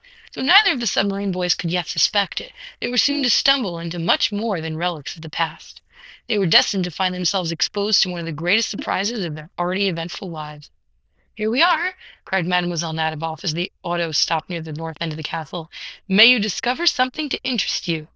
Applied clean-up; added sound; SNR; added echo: neural diffusion model UNIVERSE++.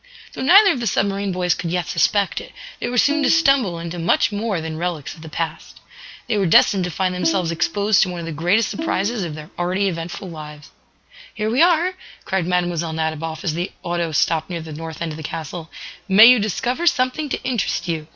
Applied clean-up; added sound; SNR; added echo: none; Bowed string instrument; 10 dB; none.